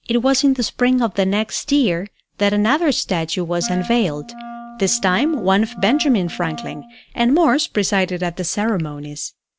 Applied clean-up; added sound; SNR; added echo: none; Wind instrument, woodwind instrument; 15 dB; none.